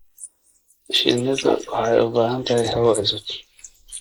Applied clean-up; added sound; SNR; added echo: neural mask model Resemble Enhance denoiser.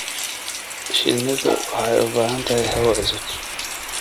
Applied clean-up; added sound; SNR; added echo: none; Rain; 6 dB; none.